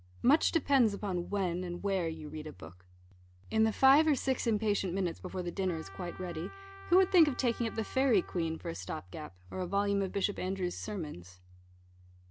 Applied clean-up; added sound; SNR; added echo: none; Trumpet; 18 dB; none.